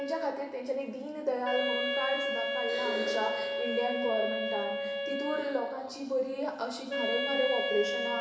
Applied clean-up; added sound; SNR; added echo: none; Wind instrument, woodwind instrument; 1 dB; reverberation time 1.0 s.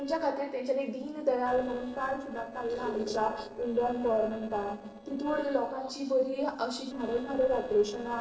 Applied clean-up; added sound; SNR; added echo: neural separator model SepFormer DNS4.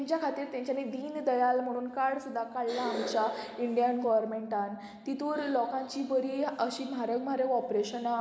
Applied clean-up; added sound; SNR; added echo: none; none; none; none.